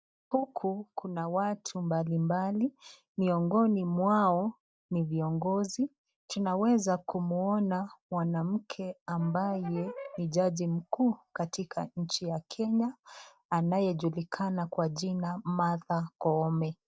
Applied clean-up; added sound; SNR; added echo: neural mask model DeepFilterNet 3.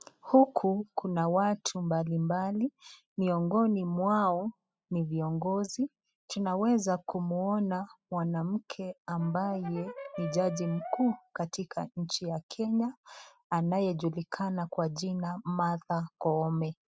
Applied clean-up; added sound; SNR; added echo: classical method spectral subtraction.